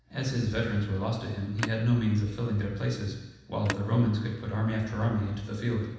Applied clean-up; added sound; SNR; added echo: none; Telephone; 13 dB; reverberation time 1.1 s.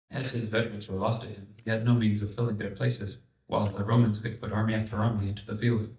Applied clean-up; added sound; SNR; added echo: neural mask model DeepFilterNet 3.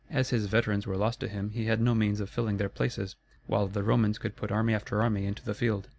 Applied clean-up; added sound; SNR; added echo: none; none; none; none.